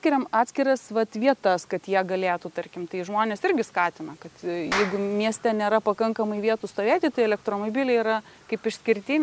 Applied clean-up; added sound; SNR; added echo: none; Clapping; 12 dB; none.